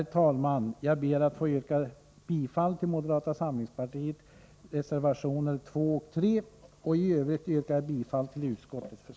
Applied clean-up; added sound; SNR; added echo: none; none; none; none.